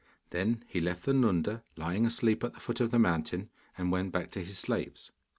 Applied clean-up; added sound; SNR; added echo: none; none; none; none.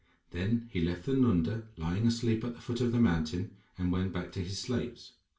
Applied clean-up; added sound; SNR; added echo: none; none; none; reverberation time 0.3 s.